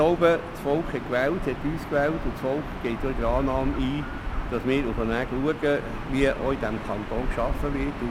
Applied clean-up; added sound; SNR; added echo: none; Gull, seagull / Ocean; 5 dB; none.